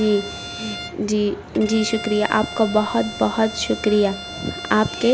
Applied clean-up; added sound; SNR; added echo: none; Bowed string instrument; 13 dB; none.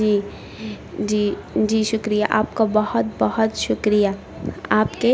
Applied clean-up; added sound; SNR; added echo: none; none; none; none.